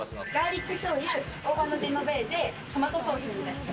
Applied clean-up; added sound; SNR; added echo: none; none; none; none.